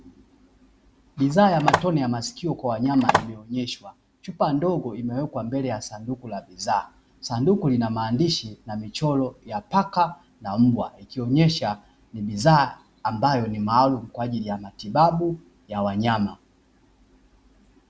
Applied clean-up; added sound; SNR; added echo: none; Telephone; 2 dB; none.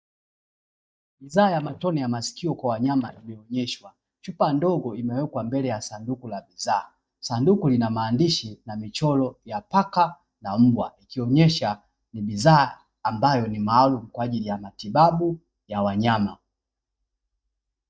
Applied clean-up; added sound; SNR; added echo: neural mask model DeepFilterNet 3.